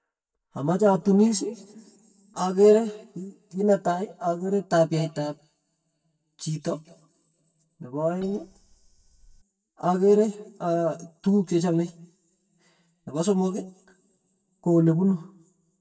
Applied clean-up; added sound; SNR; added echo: neural mask model DeepFilterNet 3.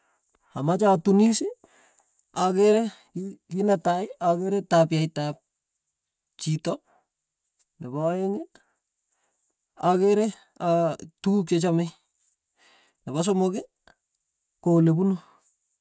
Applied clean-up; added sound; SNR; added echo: none; none; none; none.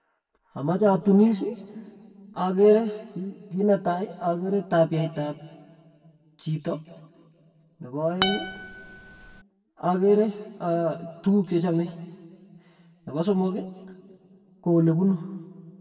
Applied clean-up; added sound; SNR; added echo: none; Acoustic guitar; 6 dB; reverberation time 1.8 s.